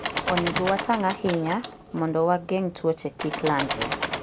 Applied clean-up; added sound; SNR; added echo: none; Engine / Mechanisms; 5 dB; none.